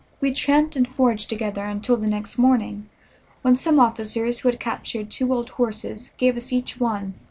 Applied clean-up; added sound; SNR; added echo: none; none; none; none.